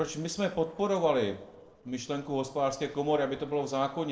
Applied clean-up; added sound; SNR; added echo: neural separator model SepFormer DNS4.